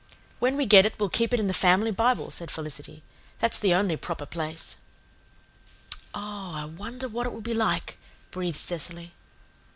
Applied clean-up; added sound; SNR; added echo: none; none; none; none.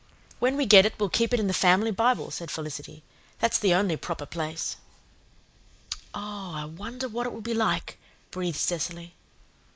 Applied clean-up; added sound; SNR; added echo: neural mask model Resemble Enhance denoiser.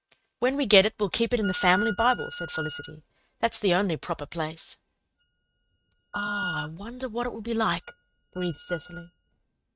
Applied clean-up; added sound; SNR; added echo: neural mask model RNNoise.